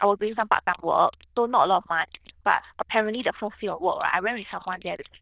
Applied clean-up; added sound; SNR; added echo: neural diffusion model UNIVERSE++.